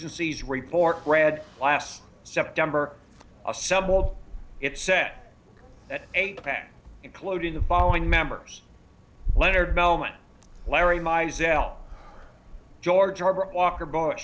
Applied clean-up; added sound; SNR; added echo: none; none; none; none.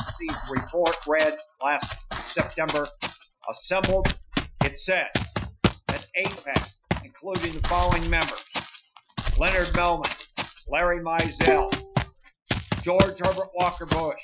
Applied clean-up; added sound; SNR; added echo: classical method Wiener filter.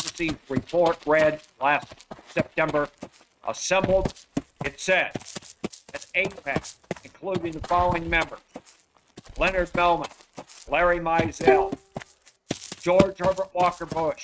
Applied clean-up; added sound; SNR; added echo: neural mask model RNNoise.